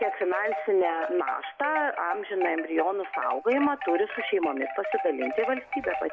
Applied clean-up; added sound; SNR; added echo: none; Wind chime; 6 dB; none.